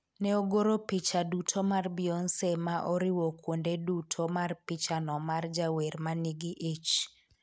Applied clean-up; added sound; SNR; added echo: none; none; none; none.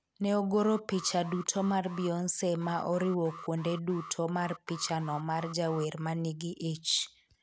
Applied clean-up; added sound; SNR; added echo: none; Alarm; 16 dB; none.